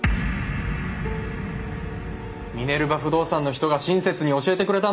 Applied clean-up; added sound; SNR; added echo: none; none; none; none.